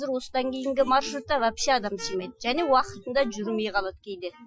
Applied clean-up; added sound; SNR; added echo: classical method Wiener filter.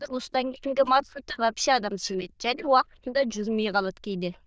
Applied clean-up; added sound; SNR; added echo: neural diffusion model UNIVERSE++.